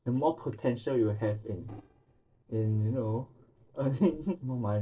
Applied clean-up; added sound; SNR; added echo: neural separator model SepFormer DNS4.